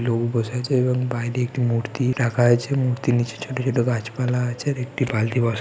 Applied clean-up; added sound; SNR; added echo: none; none; none; none.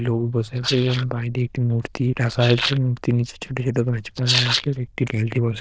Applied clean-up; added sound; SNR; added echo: neural diffusion model UNIVERSE++.